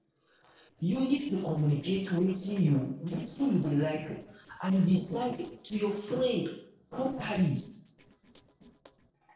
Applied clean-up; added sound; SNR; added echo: neural separator model SepFormer DNS4.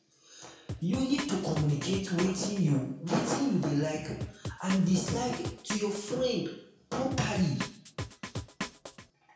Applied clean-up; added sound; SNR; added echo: none; Drum; 9 dB; reverberation time 0.5 s.